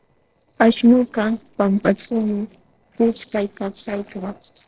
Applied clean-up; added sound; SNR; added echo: neural separator model SepFormer DNS4.